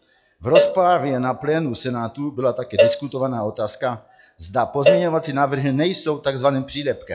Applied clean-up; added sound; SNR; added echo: classical method log-MMSE.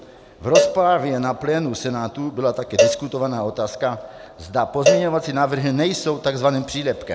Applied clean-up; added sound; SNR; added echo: none; Cowbell; 2 dB; none.